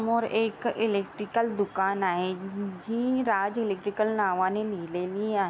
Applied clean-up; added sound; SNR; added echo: none; none; none; none.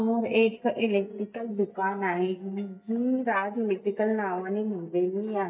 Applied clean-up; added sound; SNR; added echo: neural mask model DeepFilterNet 3.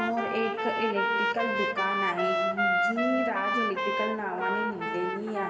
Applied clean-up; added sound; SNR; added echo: none; Trumpet; -3 dB; reverberation time 2.1 s.